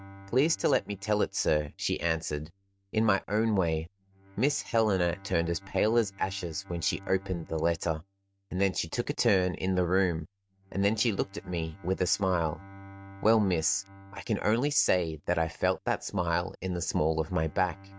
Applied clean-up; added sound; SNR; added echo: neural mask model RNNoise.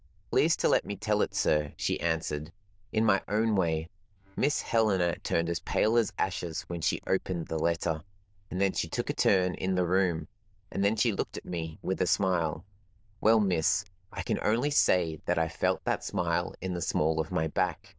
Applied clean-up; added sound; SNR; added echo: neural diffusion model UNIVERSE++.